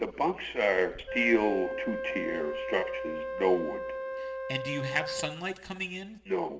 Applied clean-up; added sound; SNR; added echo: none; Wind instrument, woodwind instrument; 6 dB; reverberation time 1.2 s.